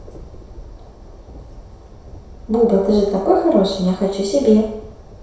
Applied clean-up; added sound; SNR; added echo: none; Train; 18 dB; reverberation time 0.7 s.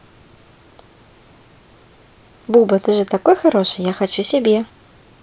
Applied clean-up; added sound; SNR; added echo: none; none; none; none.